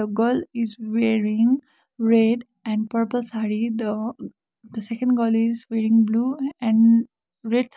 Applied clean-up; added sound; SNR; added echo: none; none; none; none.